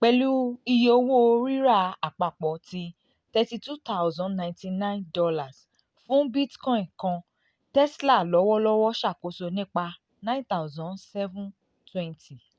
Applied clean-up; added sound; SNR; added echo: none; none; none; none.